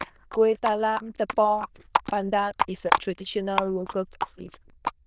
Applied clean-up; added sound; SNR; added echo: neural diffusion model UNIVERSE++.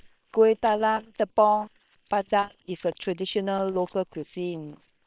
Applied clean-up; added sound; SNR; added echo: neural separator model SepFormer WHAM!.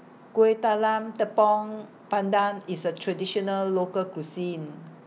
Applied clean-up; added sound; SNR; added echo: none; none; none; none.